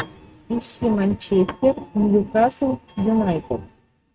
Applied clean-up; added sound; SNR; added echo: neural mask model RNNoise.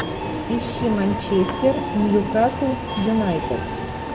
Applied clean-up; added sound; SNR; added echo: none; Subway, metro, underground; 5 dB; none.